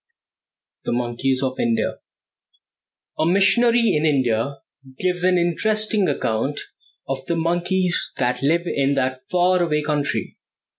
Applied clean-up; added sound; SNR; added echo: none; none; none; none.